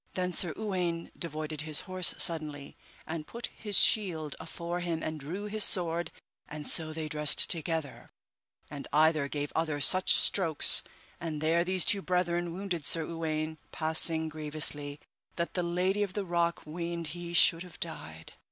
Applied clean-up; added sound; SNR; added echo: none; none; none; none.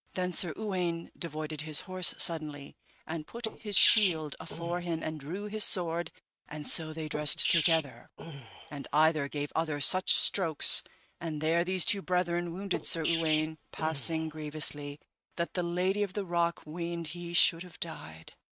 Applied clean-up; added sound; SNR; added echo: neural mask model RNNoise.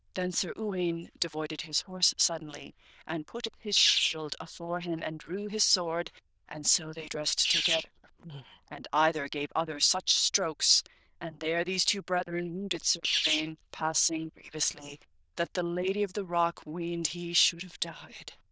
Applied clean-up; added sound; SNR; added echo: neural diffusion model UNIVERSE++.